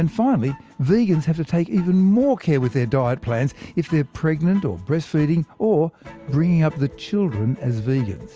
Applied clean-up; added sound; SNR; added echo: none; none; none; none.